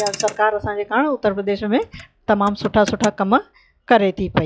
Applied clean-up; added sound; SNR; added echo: classical method log-MMSE.